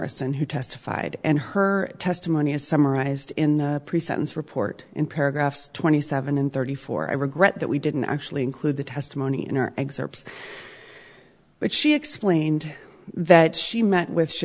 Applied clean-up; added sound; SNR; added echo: none; none; none; none.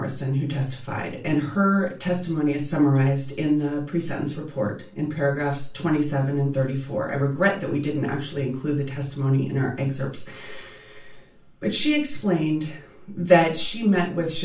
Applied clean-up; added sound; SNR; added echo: none; none; none; reverberation time 0.3 s.